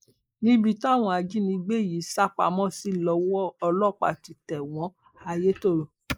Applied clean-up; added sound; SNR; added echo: neural mask model Resemble Enhance denoiser.